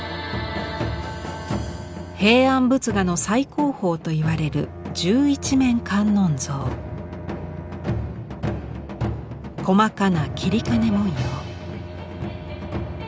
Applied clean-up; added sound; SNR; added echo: none; Bowed string instrument; 14 dB; none.